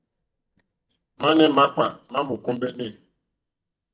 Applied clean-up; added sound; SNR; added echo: neural mask model DeepFilterNet 3.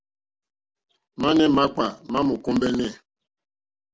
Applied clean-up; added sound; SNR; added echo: none; none; none; none.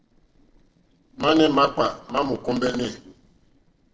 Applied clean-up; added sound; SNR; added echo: neural separator model SepFormer DNS4.